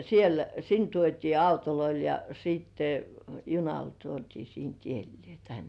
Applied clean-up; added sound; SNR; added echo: none; none; none; none.